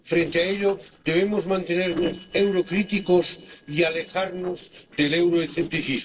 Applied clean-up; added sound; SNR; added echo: neural separator model SepFormer DNS4.